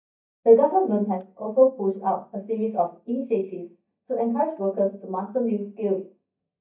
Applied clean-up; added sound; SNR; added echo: neural mask model DeepFilterNet 3.